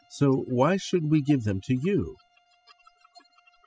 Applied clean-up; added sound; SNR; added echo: classical method spectral subtraction.